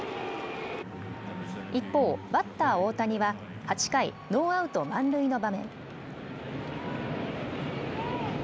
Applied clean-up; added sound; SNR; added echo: none; none; none; none.